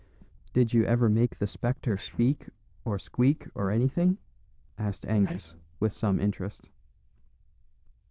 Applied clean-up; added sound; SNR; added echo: neural diffusion model UNIVERSE++.